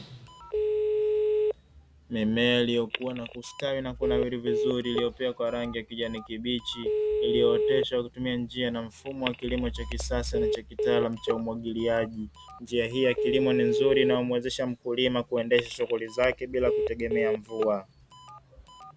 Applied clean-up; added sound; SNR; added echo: none; Telephone; 2 dB; none.